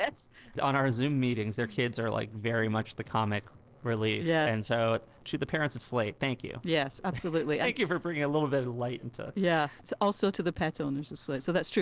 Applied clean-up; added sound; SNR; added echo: neural separator model SepFormer DNS4.